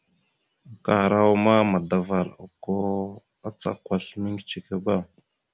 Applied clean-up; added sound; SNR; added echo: none; none; none; none.